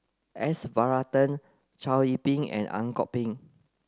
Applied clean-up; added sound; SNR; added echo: none; none; none; none.